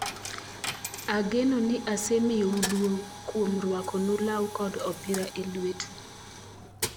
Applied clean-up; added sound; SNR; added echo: none; Coin (dropping); 10 dB; none.